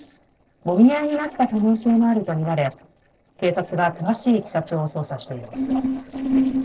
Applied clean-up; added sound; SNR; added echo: neural separator model SepFormer DNS4.